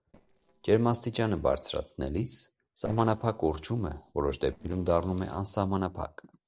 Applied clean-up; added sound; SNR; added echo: neural separator model SepFormer DNS4.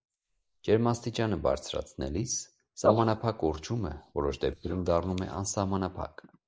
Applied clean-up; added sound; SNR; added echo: neural mask model Resemble Enhance denoiser.